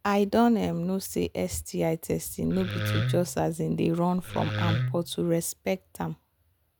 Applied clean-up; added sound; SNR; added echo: none; Wood; 3 dB; none.